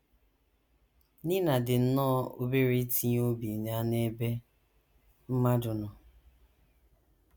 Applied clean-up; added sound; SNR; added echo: none; none; none; none.